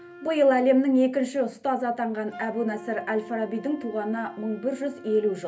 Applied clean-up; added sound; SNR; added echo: none; Wind instrument, woodwind instrument; 19 dB; reverberation time 0.3 s.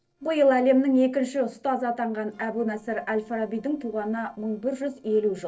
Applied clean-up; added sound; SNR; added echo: neural separator model SepFormer DNS4.